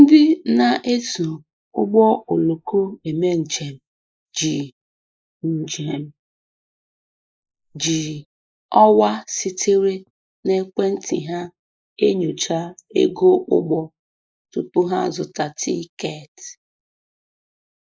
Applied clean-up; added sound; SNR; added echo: neural mask model Resemble Enhance denoiser.